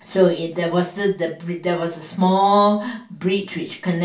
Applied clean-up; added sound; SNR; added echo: none; none; none; reverberation time 0.3 s.